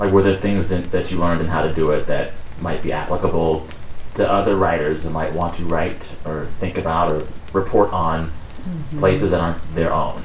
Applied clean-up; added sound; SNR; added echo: none; Rain; 18 dB; reverberation time 0.3 s.